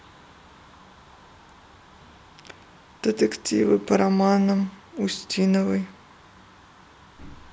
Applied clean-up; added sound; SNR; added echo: none; none; none; none.